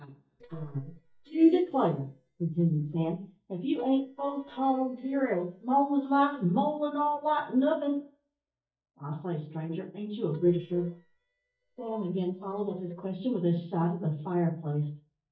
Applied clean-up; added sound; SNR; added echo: neural mask model DeepFilterNet 3.